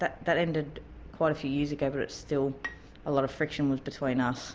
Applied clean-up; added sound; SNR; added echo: none; Bowed string instrument; 17 dB; none.